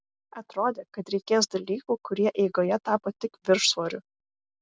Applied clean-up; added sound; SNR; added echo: none; none; none; none.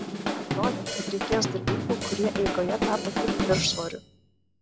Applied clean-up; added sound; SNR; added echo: none; Drum kit; 0 dB; none.